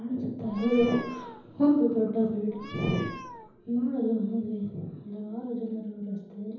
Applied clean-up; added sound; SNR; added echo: none; Meow; 14 dB; reverberation time 0.9 s.